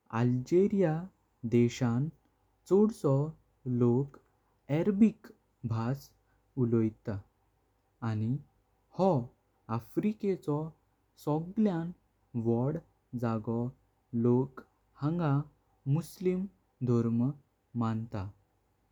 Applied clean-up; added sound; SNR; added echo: none; none; none; none.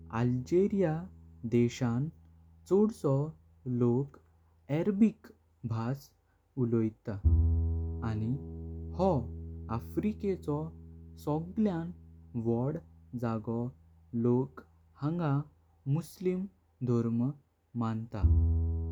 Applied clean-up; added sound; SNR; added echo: none; Bowed string instrument; 5 dB; none.